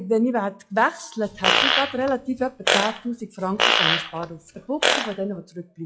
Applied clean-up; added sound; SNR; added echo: classical method log-MMSE.